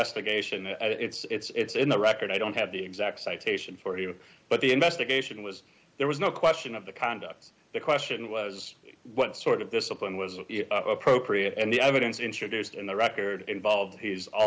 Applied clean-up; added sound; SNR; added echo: none; none; none; none.